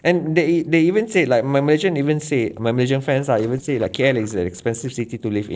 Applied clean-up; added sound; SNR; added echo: neural separator model SepFormer DNS4.